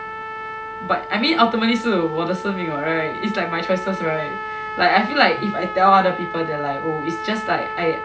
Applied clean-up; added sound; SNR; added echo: none; Trumpet; 8 dB; none.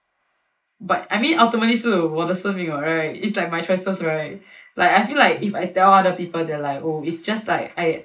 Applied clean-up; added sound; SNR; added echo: neural mask model Resemble Enhance denoiser.